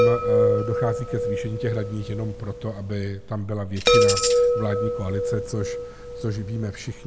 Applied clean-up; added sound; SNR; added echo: none; Chime + Tambourine; -4 dB; none.